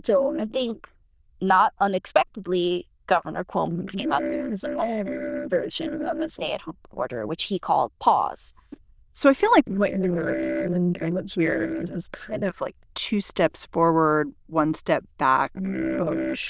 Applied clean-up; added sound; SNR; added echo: neural diffusion model UNIVERSE++.